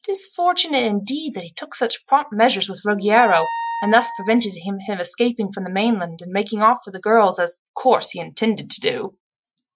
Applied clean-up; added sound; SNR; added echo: classical method Wiener filter.